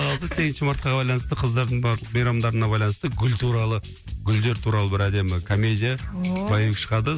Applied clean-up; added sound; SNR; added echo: none; none; none; none.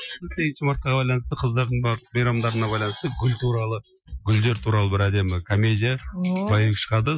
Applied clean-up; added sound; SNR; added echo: classical method Wiener filter.